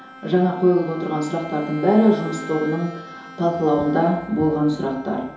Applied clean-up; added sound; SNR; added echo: none; Bowed string instrument; 17 dB; reverberation time 2.8 s.